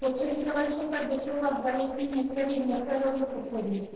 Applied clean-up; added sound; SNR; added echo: neural separator model SepFormer DNS4.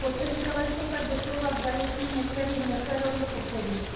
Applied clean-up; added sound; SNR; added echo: none; Rain; 4 dB; reverberation time 1.0 s.